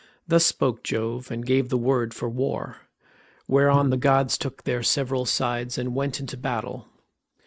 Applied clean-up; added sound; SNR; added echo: neural mask model Resemble Enhance denoiser.